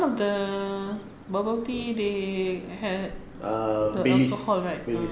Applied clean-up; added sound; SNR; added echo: none; Bird vocalization, bird call, bird song + Burping, eructation; 20 dB; none.